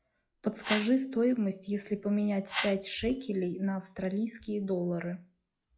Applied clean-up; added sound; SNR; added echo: classical method log-MMSE.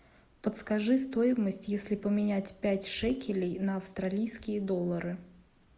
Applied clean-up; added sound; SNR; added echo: none; none; none; none.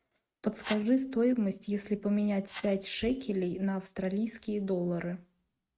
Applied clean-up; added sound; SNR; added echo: neural mask model RNNoise.